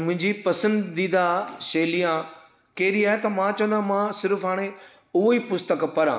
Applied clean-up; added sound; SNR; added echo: none; none; none; none.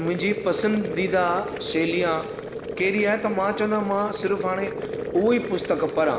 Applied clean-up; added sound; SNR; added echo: none; Boiling; 7 dB; none.